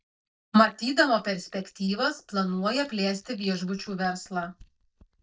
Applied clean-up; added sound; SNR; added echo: neural mask model DeepFilterNet 3.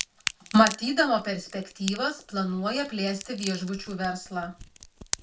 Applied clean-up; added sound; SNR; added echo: none; Crack; 11 dB; reverberation time 0.2 s.